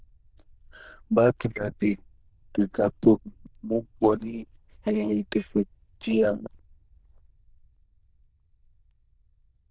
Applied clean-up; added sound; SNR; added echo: neural diffusion model UNIVERSE++.